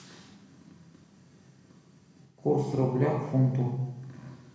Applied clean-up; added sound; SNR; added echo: none; none; none; reverberation time 1.0 s.